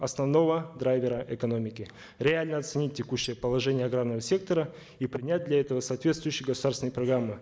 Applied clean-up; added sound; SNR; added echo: neural mask model Resemble Enhance denoiser.